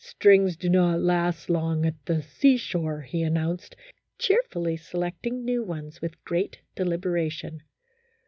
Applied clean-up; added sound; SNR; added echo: none; none; none; none.